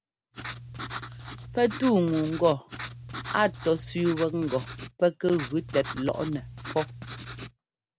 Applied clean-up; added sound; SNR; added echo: none; Writing; 11 dB; none.